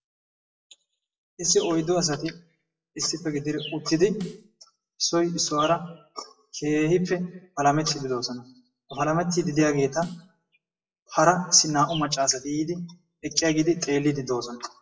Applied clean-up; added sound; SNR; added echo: classical method WPE with log-MMSE.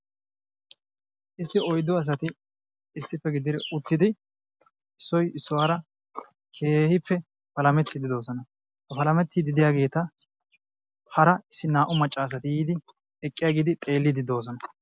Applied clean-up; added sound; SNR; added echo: none; none; none; none.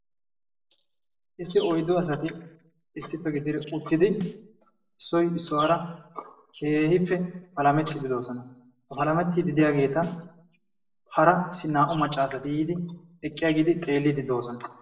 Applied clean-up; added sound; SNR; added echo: neural separator model SepFormer DNS4.